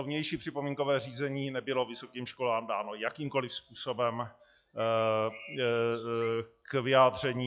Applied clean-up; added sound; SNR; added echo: classical method log-MMSE.